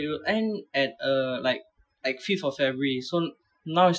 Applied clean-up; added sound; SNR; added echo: classical method Wiener filter.